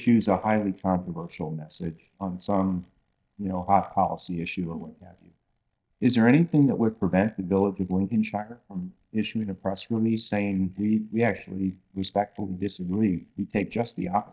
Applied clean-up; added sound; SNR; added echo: neural mask model DeepFilterNet 3.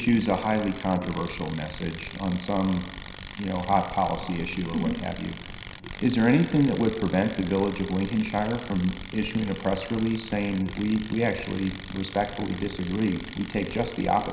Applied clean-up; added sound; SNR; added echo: none; Tools; 12 dB; reverberation time 0.9 s.